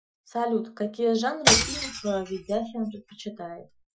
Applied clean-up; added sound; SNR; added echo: classical method Wiener filter.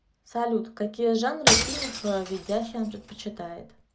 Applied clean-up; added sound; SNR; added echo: none; Shatter / Crushing; -1 dB; none.